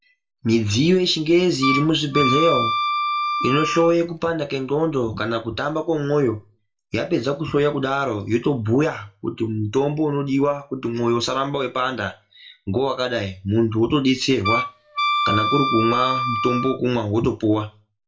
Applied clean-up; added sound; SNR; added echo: none; Wind instrument, woodwind instrument; 2 dB; reverberation time 0.2 s.